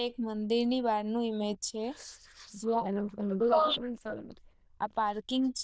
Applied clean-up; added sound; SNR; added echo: neural diffusion model UNIVERSE++.